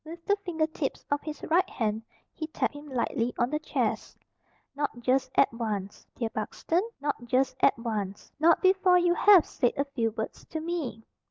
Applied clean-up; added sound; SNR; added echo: none; none; none; none.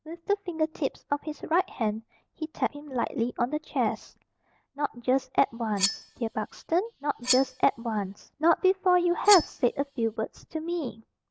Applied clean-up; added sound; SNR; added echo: none; Cutlery, silverware; 8 dB; none.